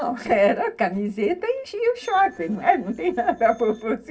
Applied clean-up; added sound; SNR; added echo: neural separator model SepFormer DNS4.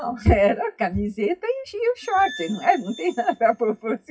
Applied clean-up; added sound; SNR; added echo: classical method WPE with log-MMSE.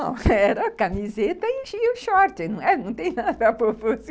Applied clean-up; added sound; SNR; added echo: none; none; none; none.